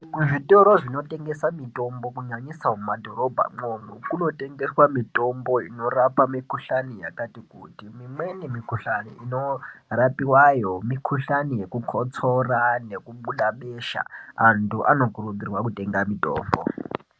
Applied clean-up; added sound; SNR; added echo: none; none; none; none.